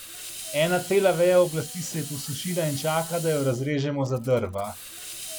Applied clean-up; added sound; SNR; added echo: none; Hiss; 13 dB; none.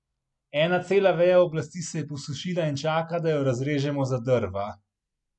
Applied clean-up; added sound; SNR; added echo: none; none; none; none.